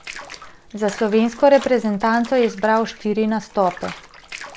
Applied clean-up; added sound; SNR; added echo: none; Bathtub (filling or washing) / Water; 18 dB; none.